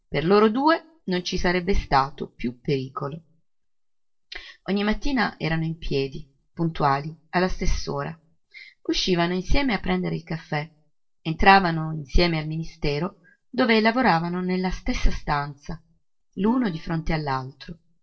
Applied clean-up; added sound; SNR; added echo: neural separator model SepFormer DNS4.